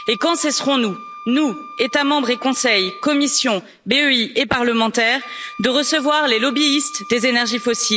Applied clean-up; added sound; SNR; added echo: none; Wind instrument, woodwind instrument; 17 dB; none.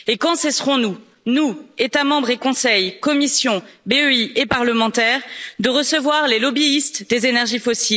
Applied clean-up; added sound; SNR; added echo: none; none; none; none.